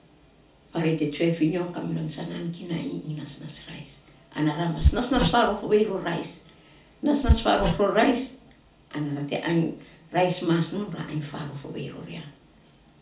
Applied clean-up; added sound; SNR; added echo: none; Hammer; 0 dB; reverberation time 0.3 s.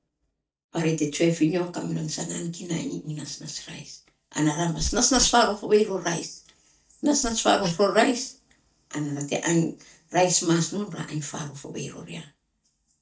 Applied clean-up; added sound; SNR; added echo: neural mask model DeepFilterNet 3.